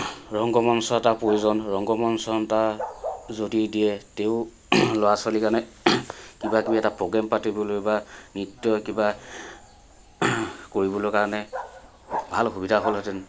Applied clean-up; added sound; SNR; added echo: none; Bark; 15 dB; none.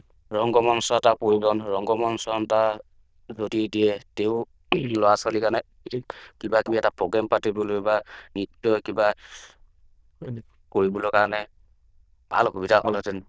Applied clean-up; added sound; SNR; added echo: neural diffusion model UNIVERSE++.